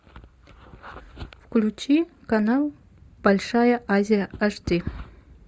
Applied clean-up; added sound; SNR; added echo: none; none; none; none.